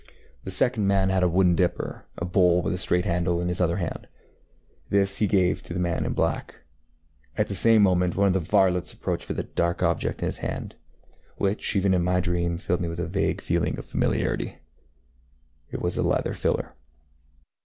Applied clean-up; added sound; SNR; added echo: none; none; none; none.